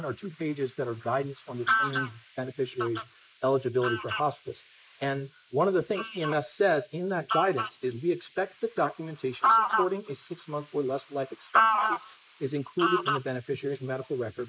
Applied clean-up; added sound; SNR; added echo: neural mask model Resemble Enhance denoiser.